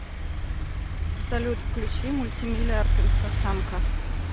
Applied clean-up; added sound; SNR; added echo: none; none; none; none.